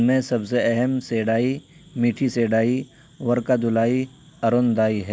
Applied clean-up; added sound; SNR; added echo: none; none; none; none.